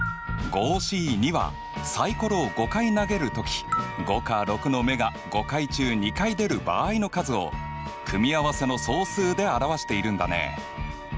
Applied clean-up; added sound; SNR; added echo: none; Wind instrument, woodwind instrument; 13 dB; none.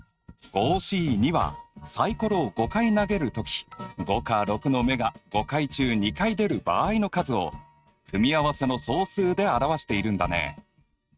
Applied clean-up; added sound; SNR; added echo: neural mask model RNNoise.